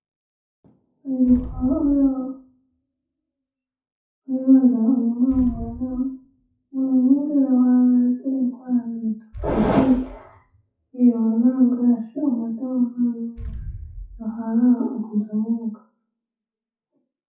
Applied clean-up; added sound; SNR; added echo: classical method WPE with log-MMSE.